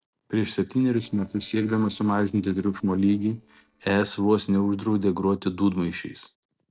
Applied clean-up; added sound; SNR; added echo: neural separator model SepFormer DNS4.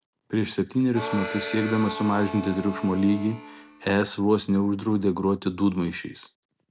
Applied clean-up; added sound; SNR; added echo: none; Harmonica; 10 dB; none.